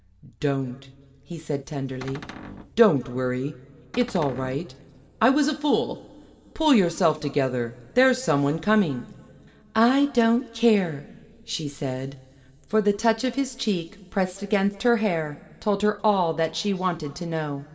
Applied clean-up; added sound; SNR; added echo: none; Cupboard open or close; 15 dB; reverberation time 1.8 s.